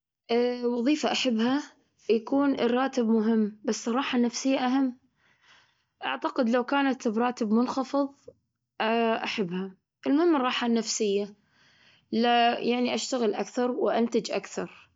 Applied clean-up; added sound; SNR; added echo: none; none; none; none.